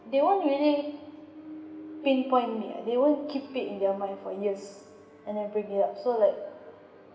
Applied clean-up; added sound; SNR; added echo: none; none; none; reverberation time 0.8 s.